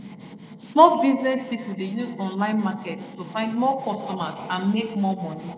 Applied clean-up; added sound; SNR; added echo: neural mask model Resemble Enhance denoiser.